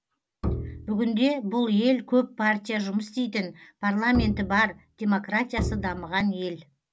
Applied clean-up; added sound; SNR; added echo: none; Bowed string instrument; 8 dB; none.